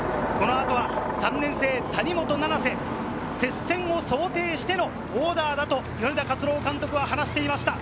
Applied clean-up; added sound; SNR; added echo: none; none; none; none.